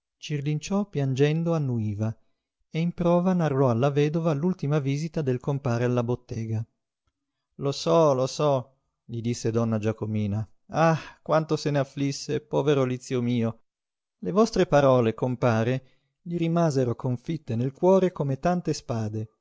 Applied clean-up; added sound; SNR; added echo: none; none; none; none.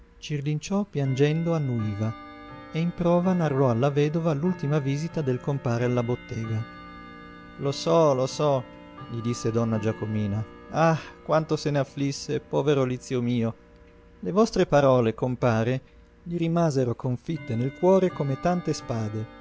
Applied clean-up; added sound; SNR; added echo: none; Tick-tock / Bell; 19 dB; none.